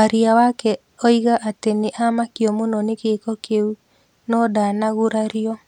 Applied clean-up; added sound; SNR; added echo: none; none; none; none.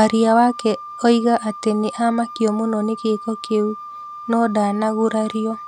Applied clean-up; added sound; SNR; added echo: none; Wind instrument, woodwind instrument; 15 dB; none.